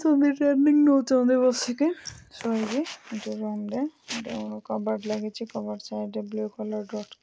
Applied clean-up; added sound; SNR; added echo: none; none; none; none.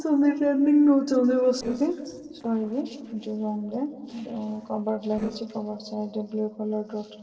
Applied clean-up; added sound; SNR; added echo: neural separator model SepFormer DNS4.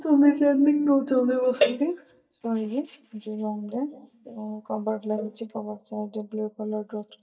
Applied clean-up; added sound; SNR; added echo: neural mask model DeepFilterNet 3.